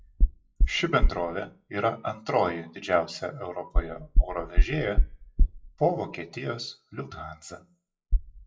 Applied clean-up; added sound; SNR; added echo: classical method WPE with log-MMSE.